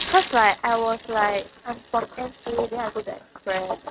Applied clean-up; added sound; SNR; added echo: neural mask model RNNoise.